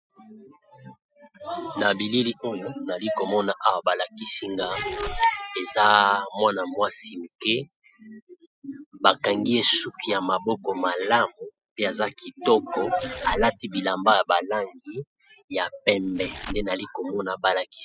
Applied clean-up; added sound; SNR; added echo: classical method spectral subtraction.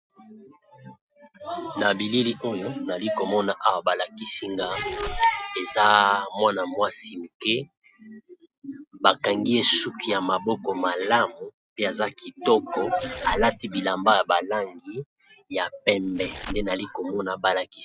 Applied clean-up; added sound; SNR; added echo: none; Tearing; 13 dB; none.